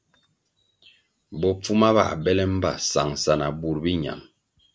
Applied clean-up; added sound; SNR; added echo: none; none; none; none.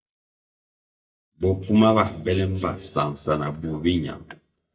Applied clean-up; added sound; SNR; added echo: neural mask model DeepFilterNet 3.